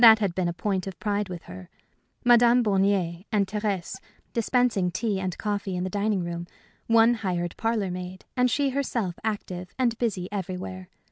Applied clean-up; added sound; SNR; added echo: none; none; none; none.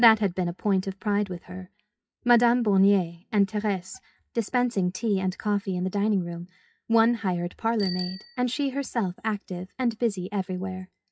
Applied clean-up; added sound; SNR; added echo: classical method WPE with log-MMSE.